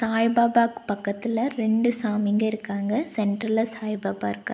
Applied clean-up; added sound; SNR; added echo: none; none; none; none.